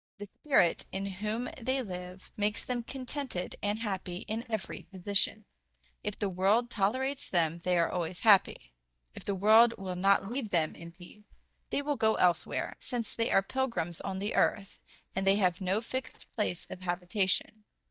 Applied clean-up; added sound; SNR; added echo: neural mask model DeepFilterNet 3.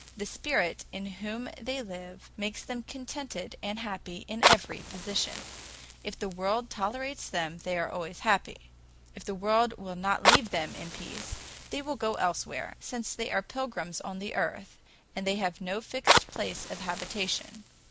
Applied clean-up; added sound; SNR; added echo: none; Fire; 1 dB; none.